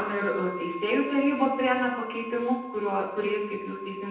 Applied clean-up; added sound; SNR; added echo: none; Wind instrument, woodwind instrument; 13 dB; reverberation time 0.9 s.